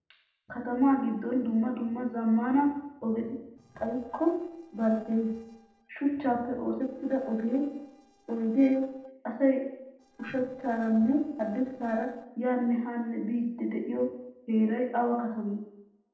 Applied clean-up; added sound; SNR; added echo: neural separator model SepFormer DNS4.